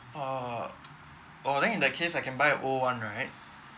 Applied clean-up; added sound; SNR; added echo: none; none; none; none.